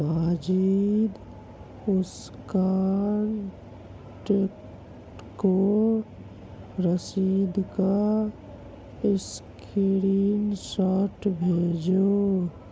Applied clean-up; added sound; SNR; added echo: none; none; none; none.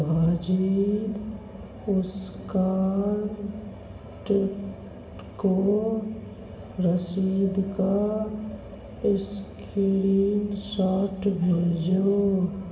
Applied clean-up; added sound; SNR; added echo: none; none; none; reverberation time 2.5 s.